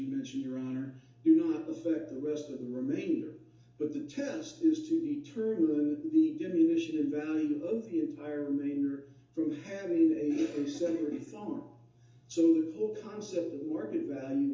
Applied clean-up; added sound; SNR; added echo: none; none; none; reverberation time 0.7 s.